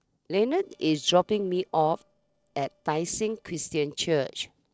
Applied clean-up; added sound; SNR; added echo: neural separator model SepFormer DNS4.